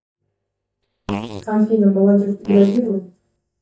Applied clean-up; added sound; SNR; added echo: neural mask model DeepFilterNet 3.